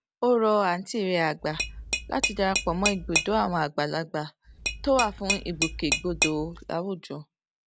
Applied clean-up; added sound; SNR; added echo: none; Tap / Glass; 3 dB; none.